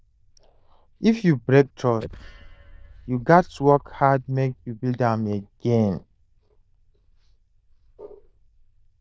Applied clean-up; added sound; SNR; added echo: neural diffusion model UNIVERSE++.